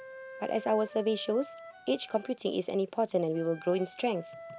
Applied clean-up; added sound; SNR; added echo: none; Wind instrument, woodwind instrument; 17 dB; none.